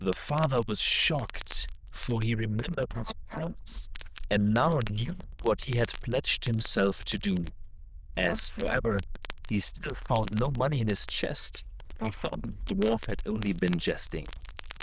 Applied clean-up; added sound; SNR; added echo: neural diffusion model UNIVERSE++.